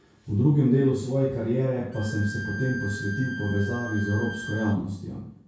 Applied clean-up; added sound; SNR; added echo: none; Bowed string instrument; 11 dB; reverberation time 0.6 s.